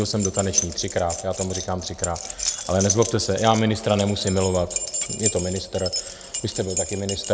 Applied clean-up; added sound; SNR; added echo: none; Keys jangling; 6 dB; none.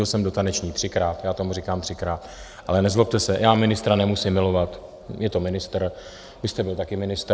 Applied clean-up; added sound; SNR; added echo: none; none; none; none.